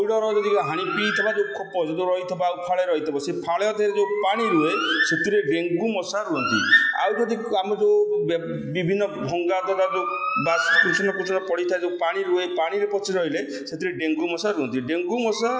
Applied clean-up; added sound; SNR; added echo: classical method log-MMSE.